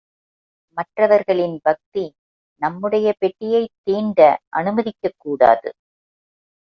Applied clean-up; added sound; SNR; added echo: none; none; none; none.